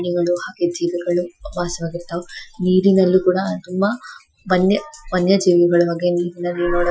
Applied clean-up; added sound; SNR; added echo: classical method Wiener filter.